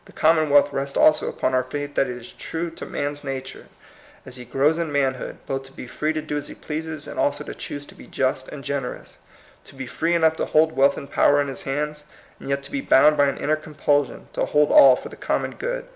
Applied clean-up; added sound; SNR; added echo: none; none; none; none.